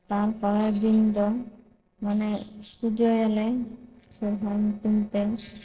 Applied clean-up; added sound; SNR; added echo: neural separator model SepFormer DNS4.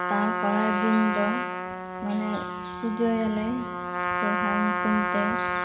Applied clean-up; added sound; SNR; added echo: none; Trumpet; 1 dB; reverberation time 2.1 s.